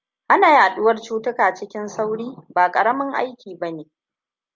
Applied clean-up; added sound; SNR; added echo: none; none; none; none.